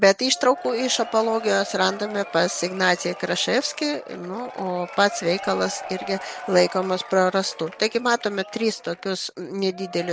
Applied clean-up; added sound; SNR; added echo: none; Applause / Crowd / Cheering; 14 dB; none.